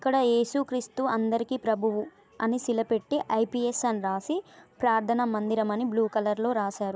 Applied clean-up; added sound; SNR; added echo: none; none; none; none.